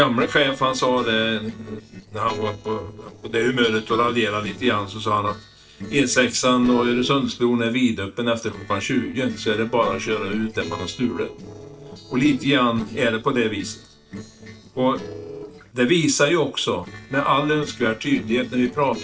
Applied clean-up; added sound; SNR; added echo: neural separator model SepFormer DNS4.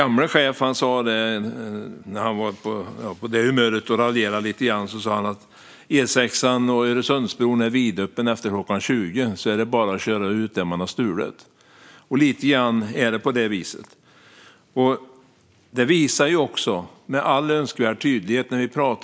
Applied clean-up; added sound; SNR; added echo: none; none; none; none.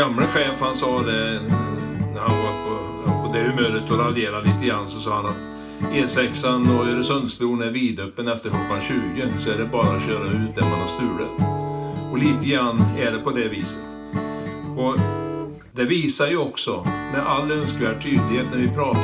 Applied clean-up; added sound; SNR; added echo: none; Acoustic guitar / Strum; 2 dB; reverberation time 0.3 s.